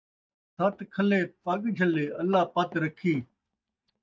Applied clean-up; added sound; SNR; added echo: neural mask model DeepFilterNet 3.